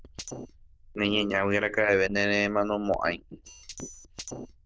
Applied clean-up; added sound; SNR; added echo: neural diffusion model UNIVERSE++.